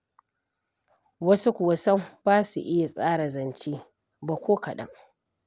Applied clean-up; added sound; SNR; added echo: none; none; none; none.